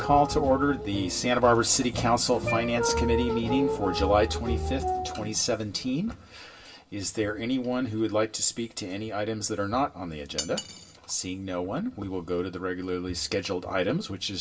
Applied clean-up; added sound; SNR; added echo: none; Cutlery, silverware; 14 dB; reverberation time 0.2 s.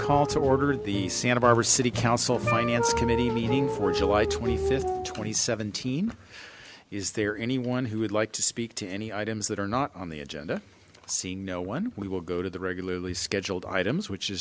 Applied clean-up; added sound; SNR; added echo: none; none; none; none.